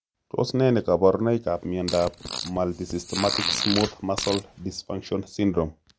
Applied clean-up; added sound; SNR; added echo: none; Fart; 7 dB; none.